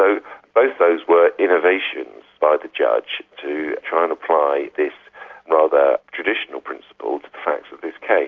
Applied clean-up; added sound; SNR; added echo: none; none; none; none.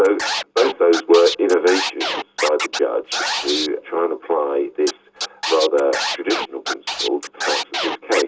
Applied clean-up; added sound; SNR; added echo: none; Scratching (performance technique); 6 dB; reverberation time 0.2 s.